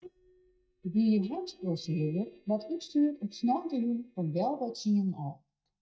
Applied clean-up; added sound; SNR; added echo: neural mask model DeepFilterNet 3.